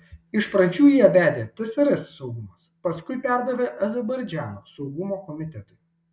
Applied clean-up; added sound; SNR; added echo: none; none; none; none.